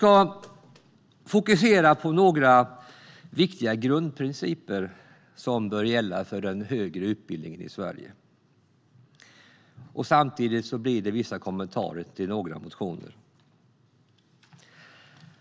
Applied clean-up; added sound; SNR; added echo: none; none; none; none.